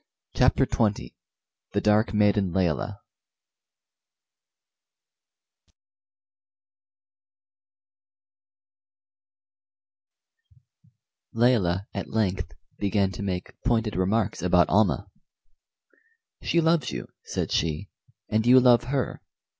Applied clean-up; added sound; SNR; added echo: none; none; none; none.